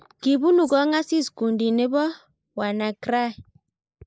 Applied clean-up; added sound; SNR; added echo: neural mask model Resemble Enhance denoiser.